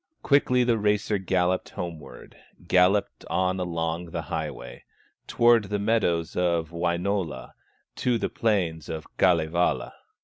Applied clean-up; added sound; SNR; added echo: none; none; none; none.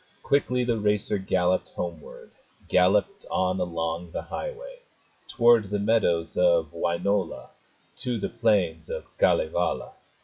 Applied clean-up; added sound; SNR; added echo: classical method WPE with log-MMSE.